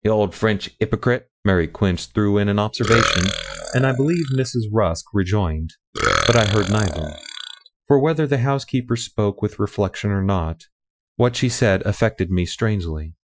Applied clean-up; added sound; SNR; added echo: classical method Wiener filter.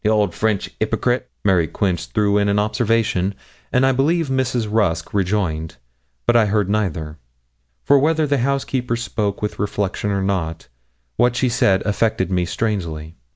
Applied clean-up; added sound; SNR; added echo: none; none; none; none.